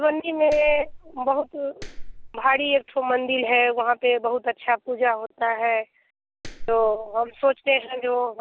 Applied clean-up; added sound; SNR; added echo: none; Clapping; 12 dB; none.